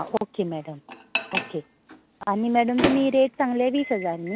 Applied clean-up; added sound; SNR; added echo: none; Microwave oven; 8 dB; none.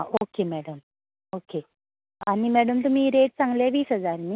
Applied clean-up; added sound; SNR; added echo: none; none; none; none.